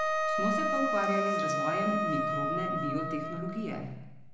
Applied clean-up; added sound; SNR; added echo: none; Wind instrument, woodwind instrument; -3 dB; reverberation time 0.9 s.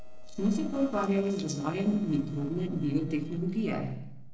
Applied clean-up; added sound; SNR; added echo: neural separator model SepFormer DNS4.